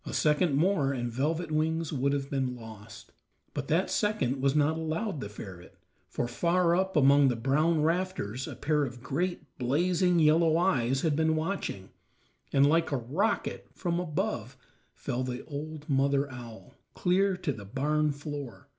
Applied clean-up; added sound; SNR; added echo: none; none; none; none.